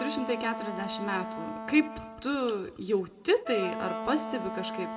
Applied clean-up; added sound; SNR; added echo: none; Wind instrument, woodwind instrument; 7 dB; reverberation time 1.0 s.